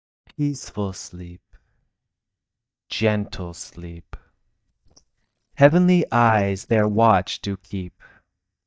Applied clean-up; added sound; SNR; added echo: neural mask model DeepFilterNet 3.